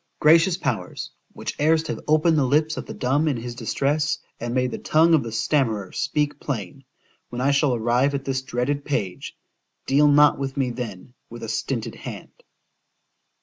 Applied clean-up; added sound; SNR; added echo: none; none; none; none.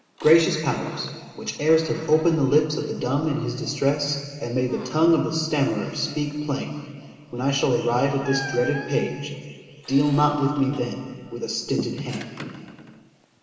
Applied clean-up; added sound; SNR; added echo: none; Squeak; 18 dB; reverberation time 2.3 s.